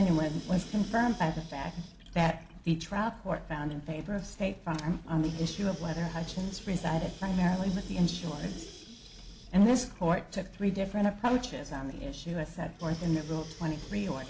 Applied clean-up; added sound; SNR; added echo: none; Sink (filling or washing) / Water tap, faucet; 18 dB; none.